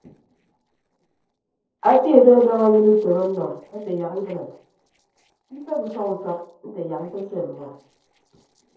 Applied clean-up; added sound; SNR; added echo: neural separator model SepFormer DNS4.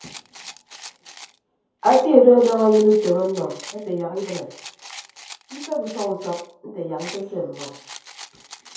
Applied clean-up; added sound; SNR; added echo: none; Rattle; 19 dB; reverberation time 0.5 s.